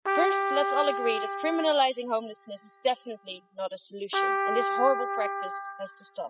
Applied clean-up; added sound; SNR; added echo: classical method spectral subtraction.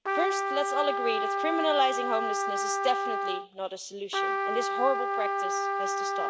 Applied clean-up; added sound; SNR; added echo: none; Trumpet; -2 dB; none.